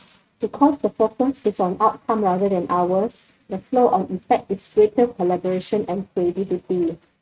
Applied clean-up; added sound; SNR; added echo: neural mask model RNNoise.